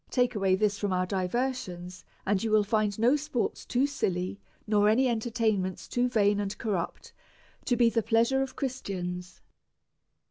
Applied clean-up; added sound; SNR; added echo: none; none; none; none.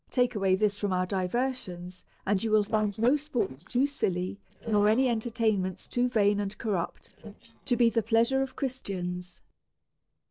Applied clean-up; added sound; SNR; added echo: neural separator model SepFormer DNS4.